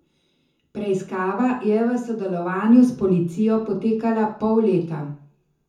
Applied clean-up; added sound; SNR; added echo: none; none; none; reverberation time 0.6 s.